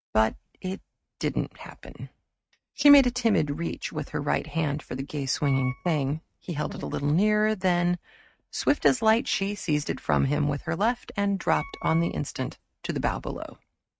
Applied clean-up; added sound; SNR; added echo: neural mask model RNNoise.